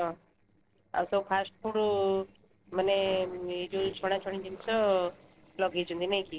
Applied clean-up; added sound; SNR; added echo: neural separator model SepFormer DNS4.